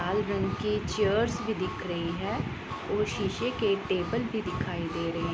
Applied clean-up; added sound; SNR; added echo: none; Harmonica; 14 dB; none.